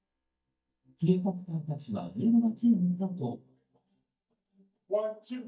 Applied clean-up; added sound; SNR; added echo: neural mask model DeepFilterNet 3.